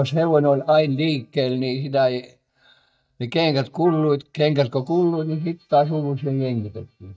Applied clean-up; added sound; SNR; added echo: neural mask model DeepFilterNet 3.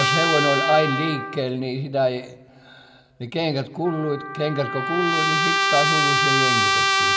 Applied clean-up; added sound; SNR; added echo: none; Trumpet; -2 dB; reverberation time 1.1 s.